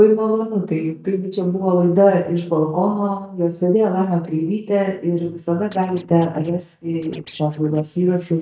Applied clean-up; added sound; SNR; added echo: neural mask model DeepFilterNet 3.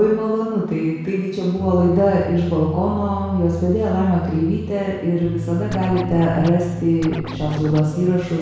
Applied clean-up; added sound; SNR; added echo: none; Scratching (performance technique); 14 dB; reverberation time 1.1 s.